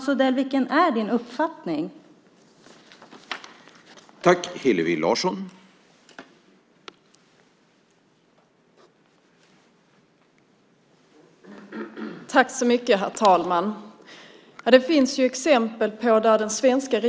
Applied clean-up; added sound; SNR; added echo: none; none; none; none.